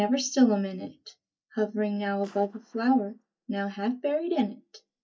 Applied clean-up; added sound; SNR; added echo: neural mask model DeepFilterNet 3.